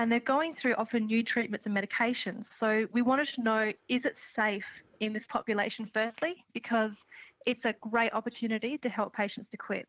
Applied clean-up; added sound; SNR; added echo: none; none; none; none.